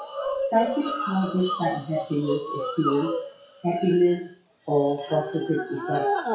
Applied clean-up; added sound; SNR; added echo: classical method WPE with log-MMSE.